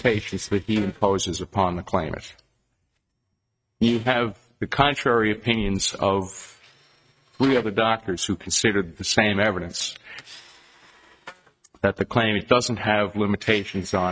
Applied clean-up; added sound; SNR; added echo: neural mask model RNNoise.